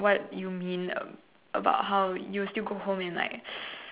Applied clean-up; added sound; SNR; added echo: none; none; none; none.